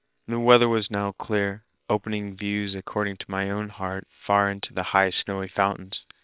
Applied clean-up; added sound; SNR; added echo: neural separator model SepFormer WHAM!.